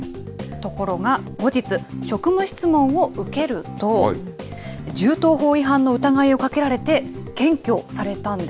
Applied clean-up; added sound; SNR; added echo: none; none; none; none.